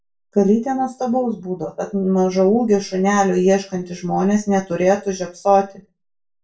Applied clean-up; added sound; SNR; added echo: none; none; none; reverberation time 0.2 s.